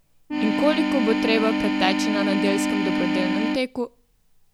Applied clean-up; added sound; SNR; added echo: none; Organ; -3 dB; none.